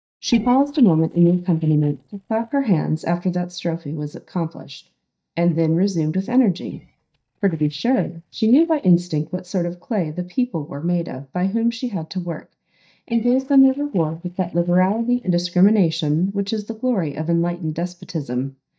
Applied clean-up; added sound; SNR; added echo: neural mask model DeepFilterNet 3.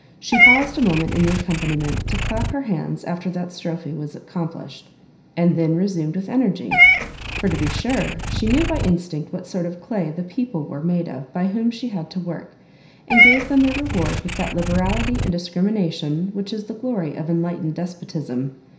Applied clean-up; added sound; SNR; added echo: none; Meow / Purr; 1 dB; reverberation time 0.5 s.